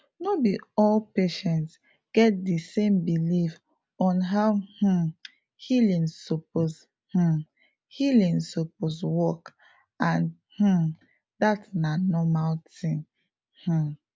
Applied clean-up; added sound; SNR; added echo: none; none; none; none.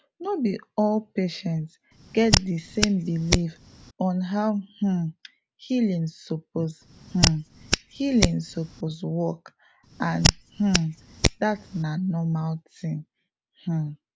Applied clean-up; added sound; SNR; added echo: none; Hands; 0 dB; none.